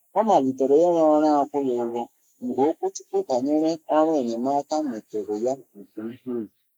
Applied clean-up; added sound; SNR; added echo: neural mask model Resemble Enhance denoiser.